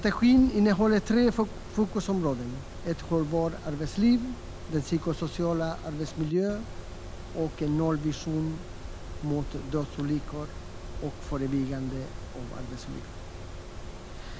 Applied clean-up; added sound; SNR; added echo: none; Mechanisms; 10 dB; none.